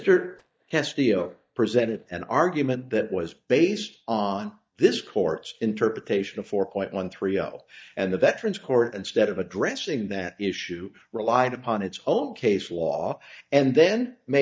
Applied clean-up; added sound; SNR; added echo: neural mask model DeepFilterNet 3.